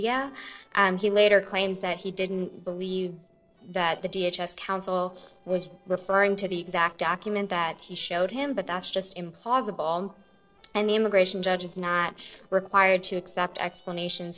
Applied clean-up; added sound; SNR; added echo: neural separator model SepFormer DNS4.